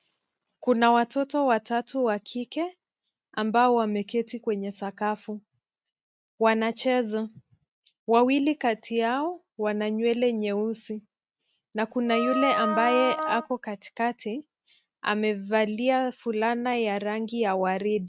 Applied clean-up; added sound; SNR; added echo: neural mask model RNNoise.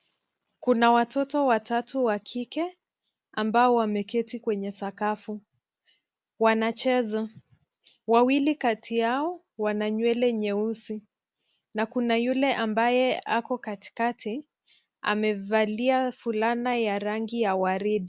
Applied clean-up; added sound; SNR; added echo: none; none; none; none.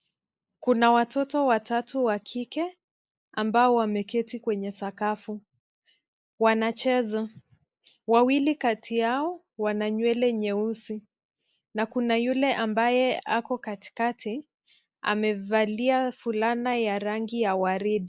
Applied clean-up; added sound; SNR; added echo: neural mask model Resemble Enhance denoiser.